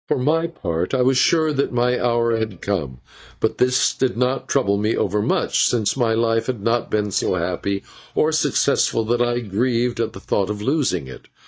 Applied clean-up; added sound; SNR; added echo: neural mask model DeepFilterNet 3.